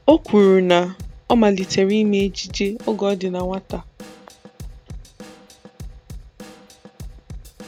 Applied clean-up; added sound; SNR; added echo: none; Drum / Drum kit; 18 dB; none.